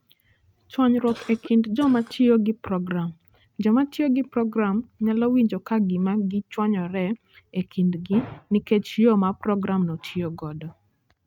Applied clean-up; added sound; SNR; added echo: neural mask model RNNoise.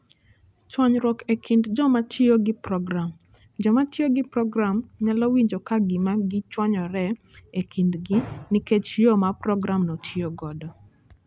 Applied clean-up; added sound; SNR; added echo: none; none; none; none.